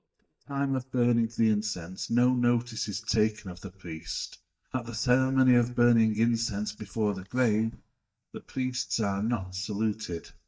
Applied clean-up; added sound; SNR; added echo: neural mask model DeepFilterNet 3.